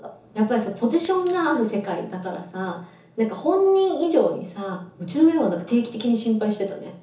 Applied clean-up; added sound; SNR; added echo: none; Coin (dropping); 14 dB; reverberation time 0.7 s.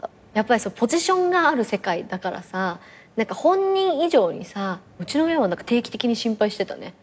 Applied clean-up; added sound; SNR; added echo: none; none; none; none.